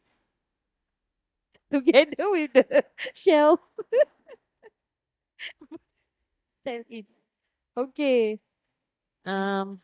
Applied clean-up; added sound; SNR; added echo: neural mask model DeepFilterNet 3.